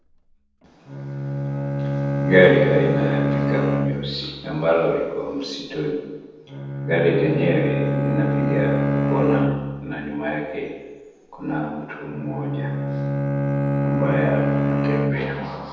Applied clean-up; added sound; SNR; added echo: none; Bowed string instrument; 0 dB; reverberation time 1.1 s.